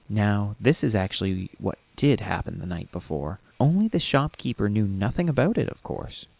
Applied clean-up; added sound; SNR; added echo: none; none; none; none.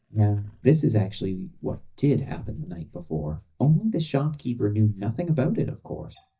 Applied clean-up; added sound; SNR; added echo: neural mask model DeepFilterNet 3.